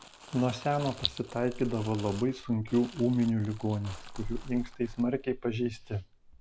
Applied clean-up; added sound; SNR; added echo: none; Crumpling, crinkling; 13 dB; none.